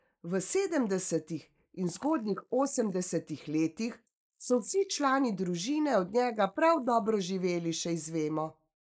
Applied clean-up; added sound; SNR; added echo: neural mask model Resemble Enhance denoiser.